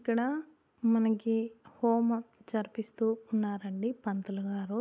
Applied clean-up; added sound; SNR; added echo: none; none; none; none.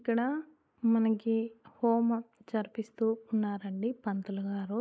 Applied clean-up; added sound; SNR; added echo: neural mask model Resemble Enhance denoiser.